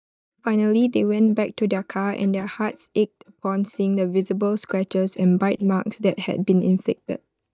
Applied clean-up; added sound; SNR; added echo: neural mask model DeepFilterNet 3.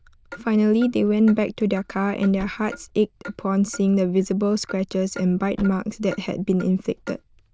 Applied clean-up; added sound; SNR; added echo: neural diffusion model UNIVERSE++.